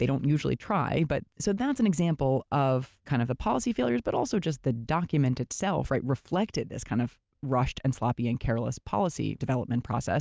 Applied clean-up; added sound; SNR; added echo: none; none; none; none.